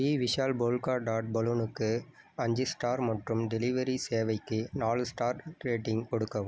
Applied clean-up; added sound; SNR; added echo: none; none; none; none.